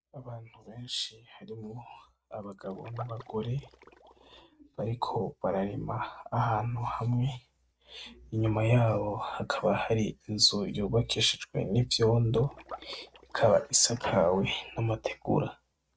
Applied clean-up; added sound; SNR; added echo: neural mask model RNNoise.